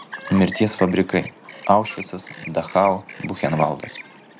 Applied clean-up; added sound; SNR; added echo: none; Chirp, tweet; 16 dB; none.